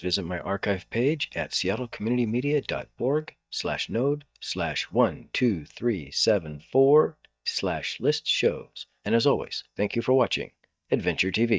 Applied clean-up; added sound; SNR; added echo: neural mask model DeepFilterNet 3.